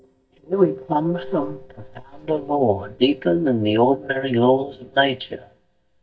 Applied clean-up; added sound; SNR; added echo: neural mask model DeepFilterNet 3.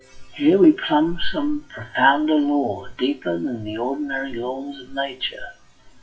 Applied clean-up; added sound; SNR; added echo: classical method WPE with log-MMSE.